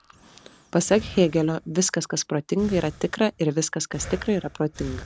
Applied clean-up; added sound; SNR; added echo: none; Breathing; 17 dB; none.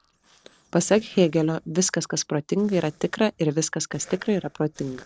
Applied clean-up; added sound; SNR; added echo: neural separator model SepFormer DNS4.